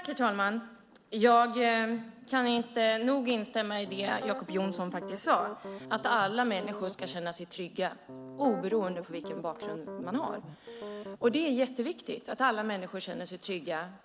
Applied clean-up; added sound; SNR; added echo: none; Piano; 11 dB; none.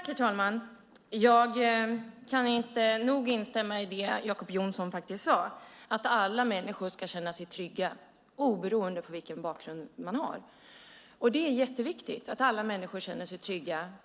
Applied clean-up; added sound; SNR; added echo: none; none; none; none.